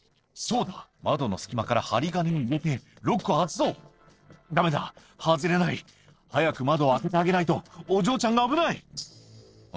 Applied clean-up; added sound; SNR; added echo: neural separator model SepFormer DNS4.